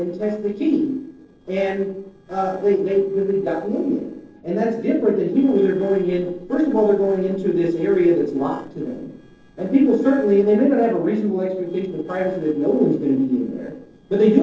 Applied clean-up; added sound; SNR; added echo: neural separator model SepFormer DNS4.